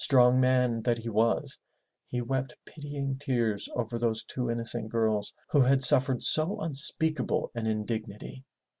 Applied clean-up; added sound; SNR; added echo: none; none; none; none.